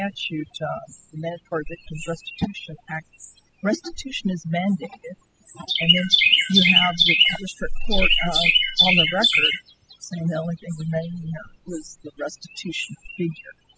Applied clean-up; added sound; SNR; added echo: classical method spectral subtraction.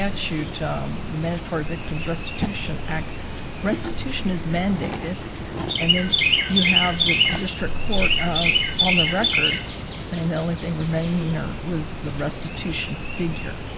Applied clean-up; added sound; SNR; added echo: none; Chirp, tweet; 0 dB; none.